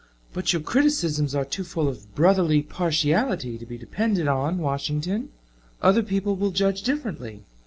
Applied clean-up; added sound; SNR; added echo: none; none; none; none.